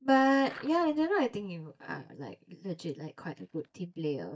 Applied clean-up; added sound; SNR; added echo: neural mask model DeepFilterNet 3.